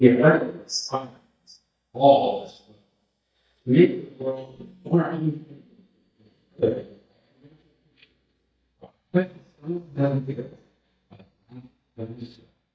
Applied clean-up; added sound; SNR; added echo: neural mask model DeepFilterNet 3.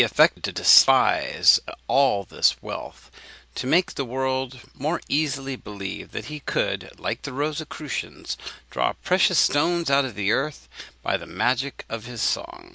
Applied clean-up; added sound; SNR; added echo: none; none; none; none.